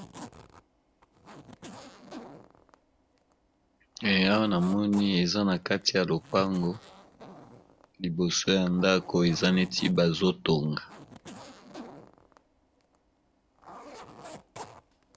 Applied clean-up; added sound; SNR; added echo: none; Zipper (clothing); 19 dB; none.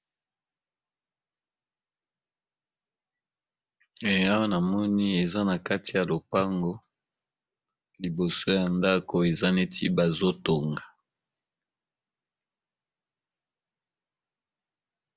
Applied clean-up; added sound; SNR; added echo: none; none; none; none.